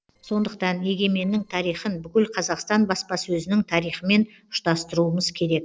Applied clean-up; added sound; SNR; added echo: neural separator model SepFormer DNS4.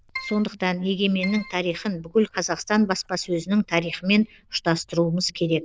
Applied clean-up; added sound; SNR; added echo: neural diffusion model UNIVERSE++.